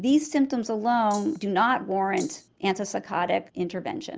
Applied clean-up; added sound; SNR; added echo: none; Rattle (instrument); 18 dB; none.